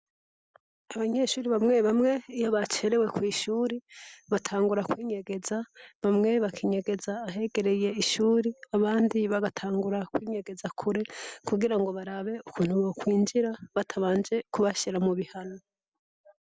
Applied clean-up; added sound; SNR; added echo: none; none; none; none.